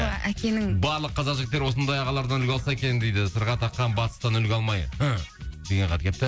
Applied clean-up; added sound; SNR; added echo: none; none; none; none.